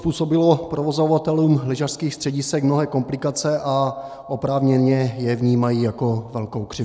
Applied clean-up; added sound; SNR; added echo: none; none; none; none.